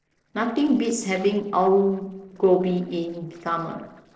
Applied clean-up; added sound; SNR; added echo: neural separator model SepFormer DNS4.